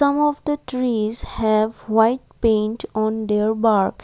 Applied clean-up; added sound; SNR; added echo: none; none; none; none.